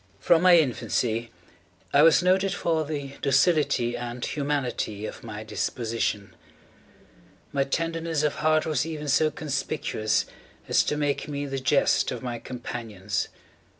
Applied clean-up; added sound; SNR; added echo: none; none; none; none.